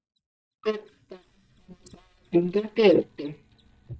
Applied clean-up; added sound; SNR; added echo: neural mask model DeepFilterNet 3.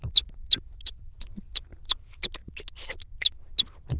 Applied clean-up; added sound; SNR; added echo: neural diffusion model UNIVERSE++.